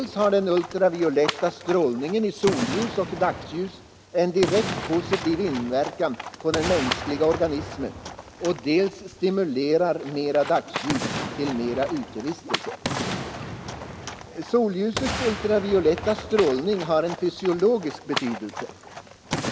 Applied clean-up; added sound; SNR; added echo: none; Boom + Livestock, farm animals, working animals; 8 dB; none.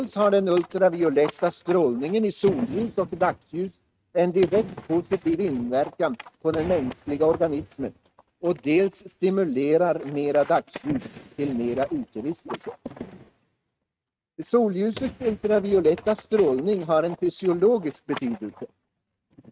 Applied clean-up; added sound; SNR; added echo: neural mask model RNNoise.